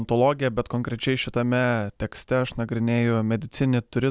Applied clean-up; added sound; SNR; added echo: none; none; none; none.